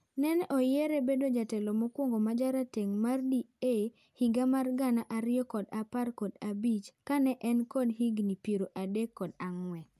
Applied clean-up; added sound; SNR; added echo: none; none; none; none.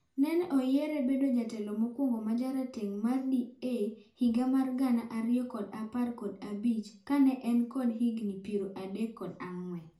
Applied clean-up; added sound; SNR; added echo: none; none; none; reverberation time 0.4 s.